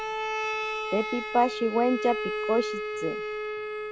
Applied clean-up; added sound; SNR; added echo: none; Bowed string instrument; 3 dB; none.